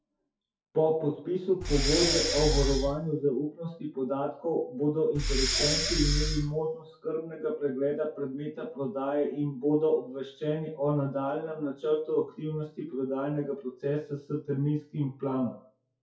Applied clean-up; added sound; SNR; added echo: classical method WPE with log-MMSE.